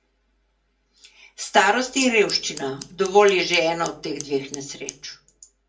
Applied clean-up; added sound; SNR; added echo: none; Scissors; 18 dB; reverberation time 0.2 s.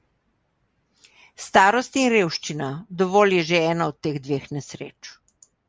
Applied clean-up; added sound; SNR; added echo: none; none; none; none.